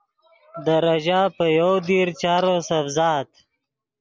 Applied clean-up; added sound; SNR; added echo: none; none; none; none.